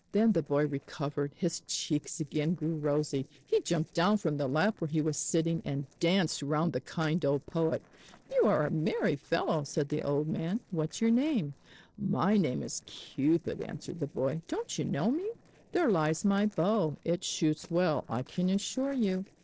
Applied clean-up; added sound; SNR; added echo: neural separator model SepFormer DNS4.